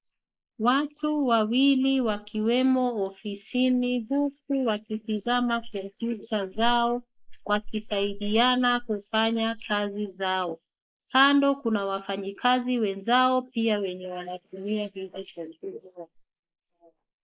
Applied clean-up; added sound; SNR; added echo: neural mask model Resemble Enhance denoiser.